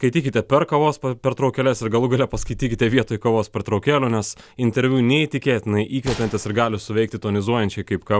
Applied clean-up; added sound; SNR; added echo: none; Gunshot, gunfire; 18 dB; none.